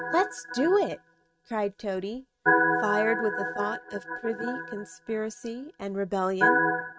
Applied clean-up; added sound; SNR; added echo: neural mask model RNNoise.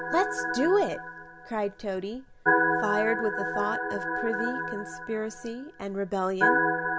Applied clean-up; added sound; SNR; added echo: none; Organ; -1 dB; none.